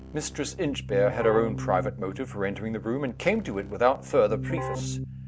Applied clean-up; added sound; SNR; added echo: none; Keyboard (musical); 8 dB; none.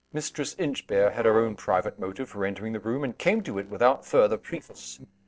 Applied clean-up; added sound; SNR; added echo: neural separator model SepFormer DNS4.